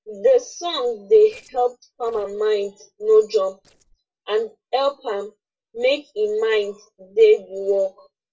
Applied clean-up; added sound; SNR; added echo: neural separator model SepFormer DNS4.